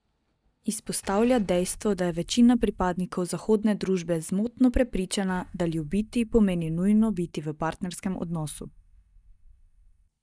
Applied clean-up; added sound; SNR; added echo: neural mask model DeepFilterNet 3.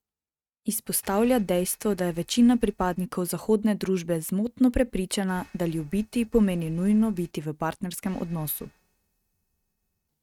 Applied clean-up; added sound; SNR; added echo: neural mask model RNNoise.